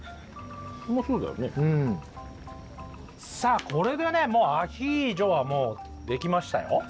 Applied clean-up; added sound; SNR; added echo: none; none; none; none.